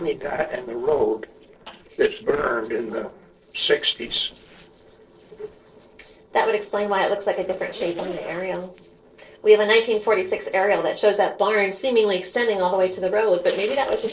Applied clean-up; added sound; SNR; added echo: neural separator model SepFormer DNS4.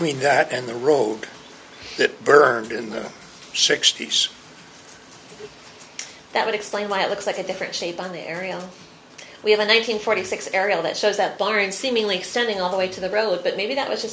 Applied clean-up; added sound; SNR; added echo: none; none; none; none.